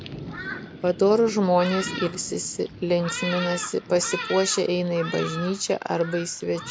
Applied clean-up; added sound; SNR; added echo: none; Thunderstorm; 11 dB; none.